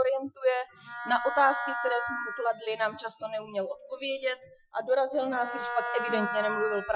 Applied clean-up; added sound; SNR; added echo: classical method Wiener filter.